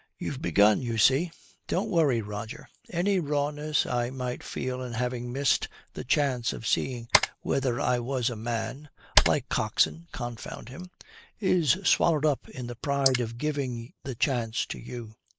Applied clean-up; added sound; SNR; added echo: neural mask model Resemble Enhance denoiser.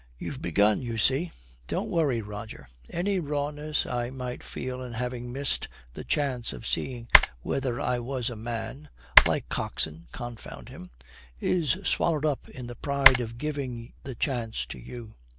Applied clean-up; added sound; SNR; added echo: none; Typing; -2 dB; none.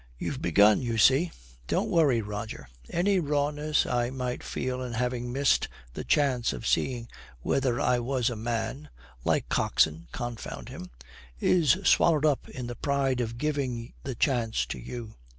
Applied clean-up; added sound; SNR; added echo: none; none; none; none.